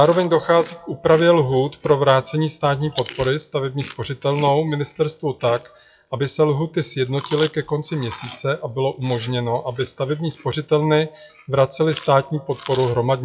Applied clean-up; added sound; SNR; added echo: classical method WPE with log-MMSE.